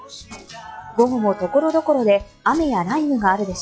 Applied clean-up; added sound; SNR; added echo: classical method log-MMSE.